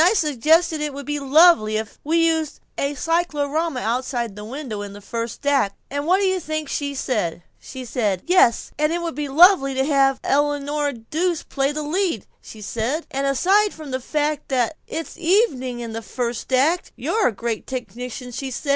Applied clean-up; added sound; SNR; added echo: none; none; none; none.